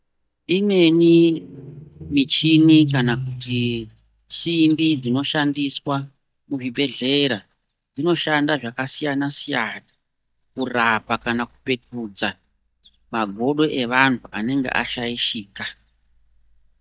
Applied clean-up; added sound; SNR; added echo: neural mask model DeepFilterNet 3.